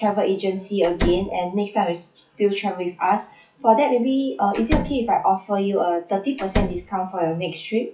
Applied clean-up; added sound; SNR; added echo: classical method WPE with log-MMSE.